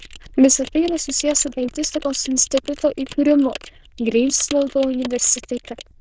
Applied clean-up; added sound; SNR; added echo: neural diffusion model UNIVERSE++.